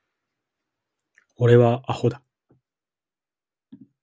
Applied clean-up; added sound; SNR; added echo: none; none; none; none.